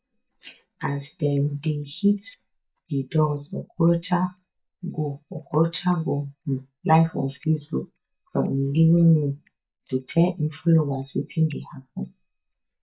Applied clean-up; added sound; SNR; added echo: neural mask model DeepFilterNet 3.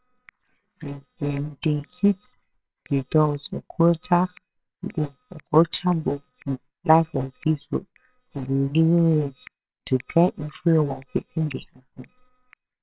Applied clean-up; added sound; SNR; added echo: neural separator model SepFormer WHAMR!.